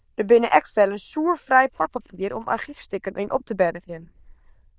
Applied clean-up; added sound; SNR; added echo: neural diffusion model UNIVERSE++.